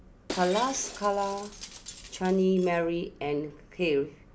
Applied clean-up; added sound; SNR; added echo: none; Shatter; 15 dB; none.